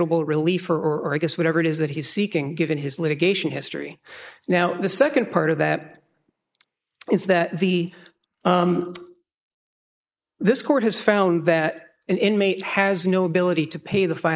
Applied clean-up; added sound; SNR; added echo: neural mask model Resemble Enhance denoiser.